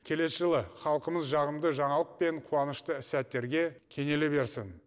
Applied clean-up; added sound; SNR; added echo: none; none; none; none.